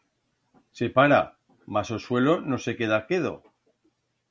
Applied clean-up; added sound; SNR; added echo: none; none; none; none.